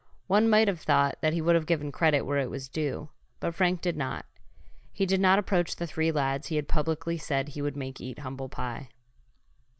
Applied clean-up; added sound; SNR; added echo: none; none; none; none.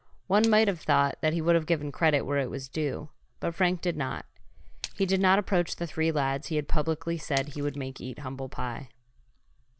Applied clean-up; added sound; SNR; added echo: none; Splash, splatter; 18 dB; none.